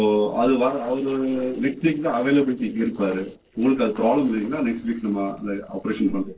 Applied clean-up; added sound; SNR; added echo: neural separator model SepFormer DNS4.